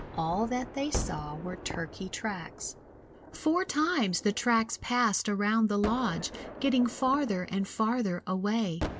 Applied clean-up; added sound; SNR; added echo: none; Gunshot, gunfire; 12 dB; none.